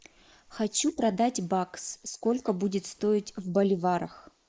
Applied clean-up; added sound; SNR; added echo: neural mask model Resemble Enhance denoiser.